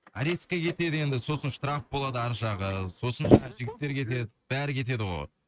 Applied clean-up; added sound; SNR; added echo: neural mask model RNNoise.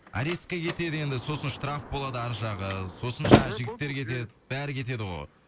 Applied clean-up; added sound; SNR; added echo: none; Slam; -1 dB; none.